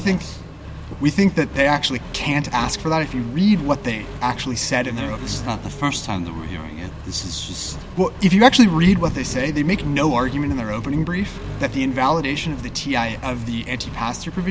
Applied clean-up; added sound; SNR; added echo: none; Accelerating, revving, vroom + Thunder / Rain; 11 dB; none.